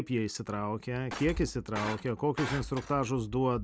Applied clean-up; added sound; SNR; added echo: none; Shatter; 11 dB; none.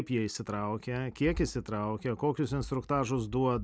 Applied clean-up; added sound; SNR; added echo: none; none; none; none.